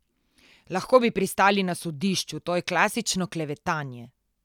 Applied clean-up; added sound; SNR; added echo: none; none; none; none.